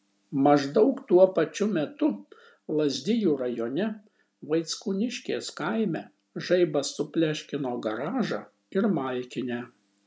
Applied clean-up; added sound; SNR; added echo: none; none; none; none.